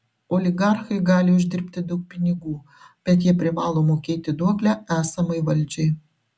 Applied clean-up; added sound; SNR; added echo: none; none; none; none.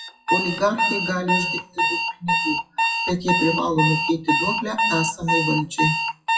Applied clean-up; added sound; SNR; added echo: classical method WPE with log-MMSE.